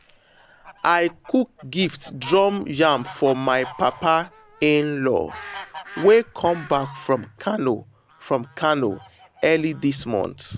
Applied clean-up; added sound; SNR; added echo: none; Fowl; 20 dB; none.